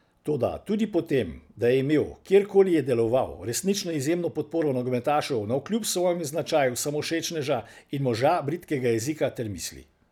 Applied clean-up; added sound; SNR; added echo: none; none; none; none.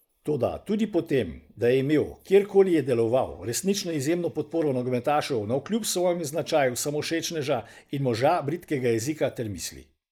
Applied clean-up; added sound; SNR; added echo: neural mask model Resemble Enhance denoiser.